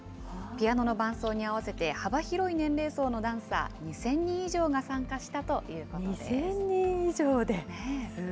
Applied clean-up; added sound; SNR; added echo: none; Wind instrument, woodwind instrument; 19 dB; none.